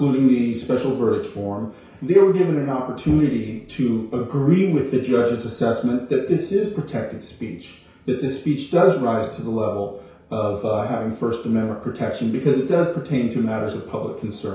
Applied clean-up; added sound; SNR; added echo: none; none; none; reverberation time 0.6 s.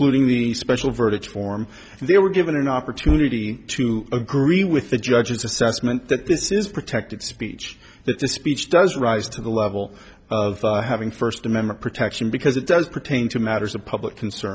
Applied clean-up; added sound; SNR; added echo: none; none; none; none.